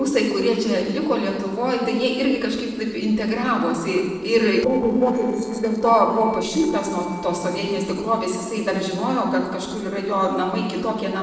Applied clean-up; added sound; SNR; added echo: neural separator model SepFormer DNS4.